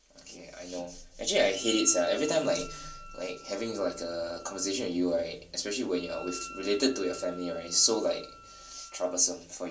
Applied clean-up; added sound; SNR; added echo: none; Wind instrument, woodwind instrument; 17 dB; reverberation time 0.3 s.